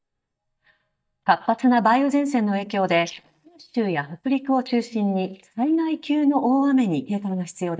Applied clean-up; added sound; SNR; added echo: neural mask model DeepFilterNet 3.